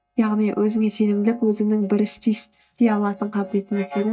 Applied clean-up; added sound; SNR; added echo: neural mask model DeepFilterNet 3.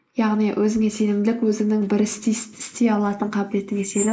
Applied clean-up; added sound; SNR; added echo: neural mask model Resemble Enhance denoiser.